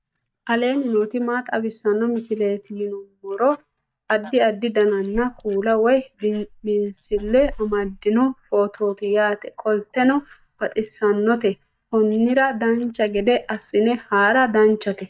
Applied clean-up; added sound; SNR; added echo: neural mask model DeepFilterNet 3.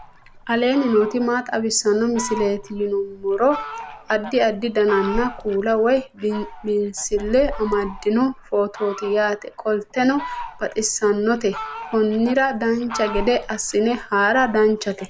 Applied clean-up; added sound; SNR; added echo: none; Fowl; 13 dB; none.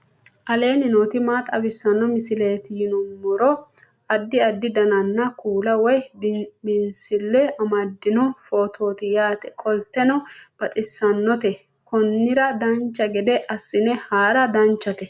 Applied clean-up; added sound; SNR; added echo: none; none; none; none.